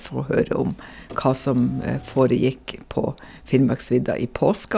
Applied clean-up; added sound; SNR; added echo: none; Car; 19 dB; none.